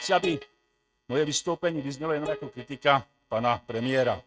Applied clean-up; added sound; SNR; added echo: neural mask model RNNoise.